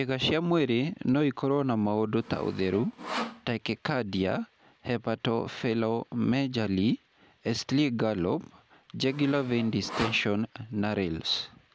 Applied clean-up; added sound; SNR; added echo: none; Sawing; 11 dB; none.